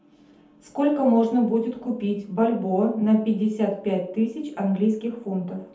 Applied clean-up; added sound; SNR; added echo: none; none; none; reverberation time 0.6 s.